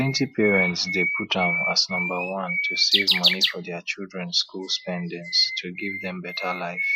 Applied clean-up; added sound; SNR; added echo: classical method Wiener filter.